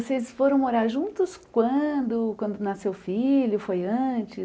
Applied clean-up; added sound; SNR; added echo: none; none; none; none.